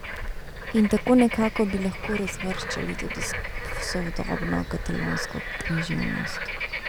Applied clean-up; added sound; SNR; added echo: none; Bird / Frog; 5 dB; none.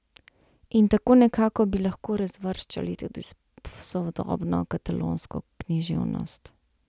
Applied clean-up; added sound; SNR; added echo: none; none; none; none.